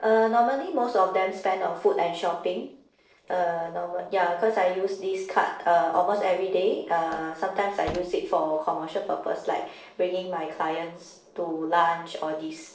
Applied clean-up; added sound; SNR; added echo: neural separator model SepFormer DNS4.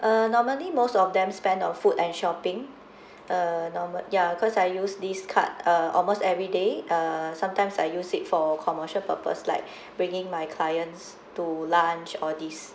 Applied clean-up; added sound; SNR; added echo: none; none; none; none.